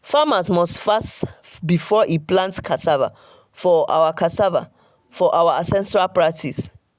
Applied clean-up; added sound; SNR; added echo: none; none; none; none.